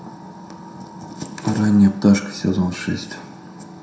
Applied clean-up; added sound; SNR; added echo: none; none; none; reverberation time 0.5 s.